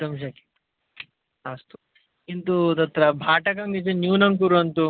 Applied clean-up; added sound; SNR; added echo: none; none; none; none.